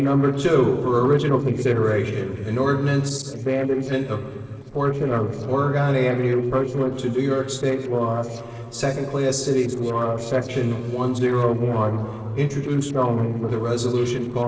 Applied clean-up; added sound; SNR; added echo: neural separator model SepFormer DNS4.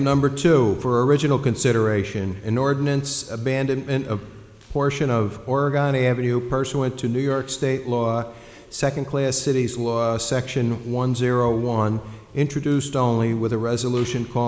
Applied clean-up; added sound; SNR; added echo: none; none; none; none.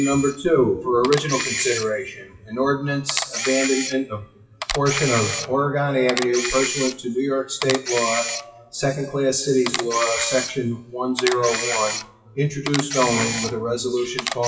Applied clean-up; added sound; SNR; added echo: classical method WPE with log-MMSE.